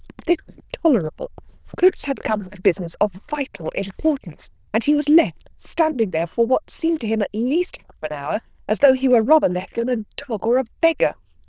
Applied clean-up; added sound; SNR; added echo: neural diffusion model UNIVERSE++.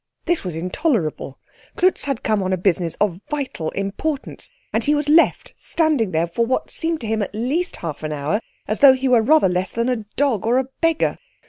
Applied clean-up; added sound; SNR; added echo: none; none; none; none.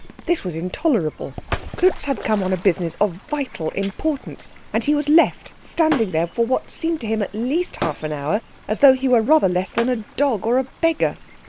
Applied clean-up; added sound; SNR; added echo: none; Shatter + Bird / Fowl; 14 dB; none.